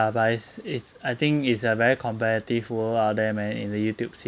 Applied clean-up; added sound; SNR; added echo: none; none; none; none.